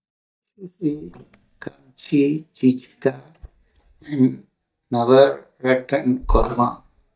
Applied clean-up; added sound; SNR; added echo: neural mask model DeepFilterNet 3.